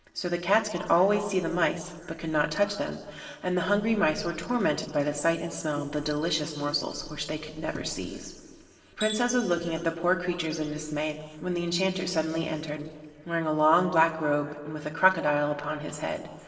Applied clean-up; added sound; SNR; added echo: neural separator model SepFormer DNS4.